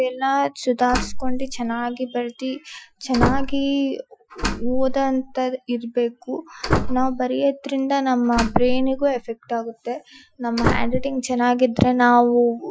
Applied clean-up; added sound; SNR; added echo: classical method Wiener filter.